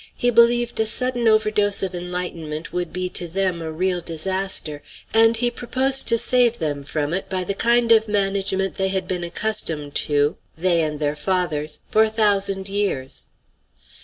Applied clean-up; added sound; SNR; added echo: none; none; none; none.